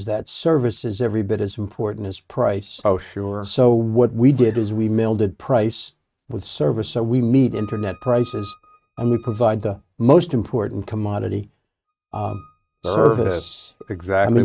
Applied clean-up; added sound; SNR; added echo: neural mask model RNNoise.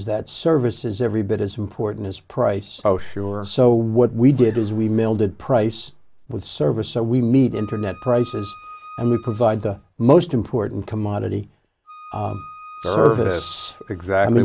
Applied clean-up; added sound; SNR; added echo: none; Zipper (clothing) + Wind instrument, woodwind instrument; 19 dB; none.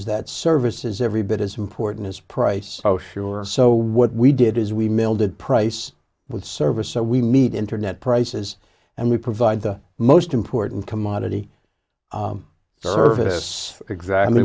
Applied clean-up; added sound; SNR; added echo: none; none; none; none.